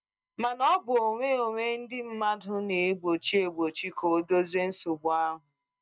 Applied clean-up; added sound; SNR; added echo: neural mask model DeepFilterNet 3.